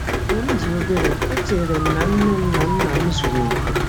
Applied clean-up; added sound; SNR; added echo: none; Rain; -1 dB; none.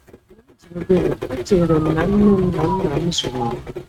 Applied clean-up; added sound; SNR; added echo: neural mask model RNNoise.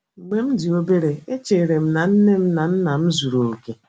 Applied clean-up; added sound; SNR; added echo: none; none; none; none.